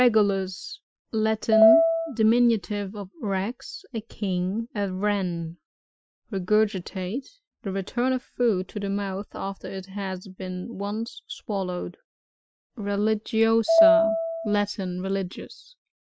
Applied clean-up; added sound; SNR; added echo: classical method Wiener filter.